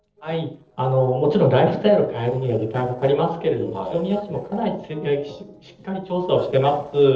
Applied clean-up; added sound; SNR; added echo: neural separator model SepFormer DNS4.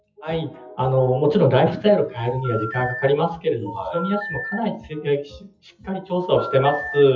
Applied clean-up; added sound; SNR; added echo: classical method WPE with log-MMSE.